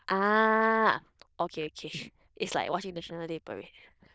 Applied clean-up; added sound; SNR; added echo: neural diffusion model UNIVERSE++.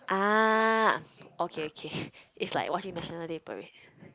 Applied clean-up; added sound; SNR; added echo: neural mask model Resemble Enhance denoiser.